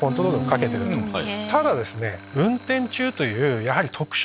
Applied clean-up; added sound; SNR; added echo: none; Alarm + Bowed string instrument; 18 dB; none.